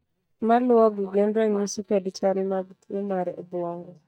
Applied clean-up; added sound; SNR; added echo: neural mask model DeepFilterNet 3.